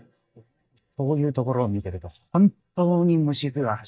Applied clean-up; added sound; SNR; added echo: neural mask model DeepFilterNet 3.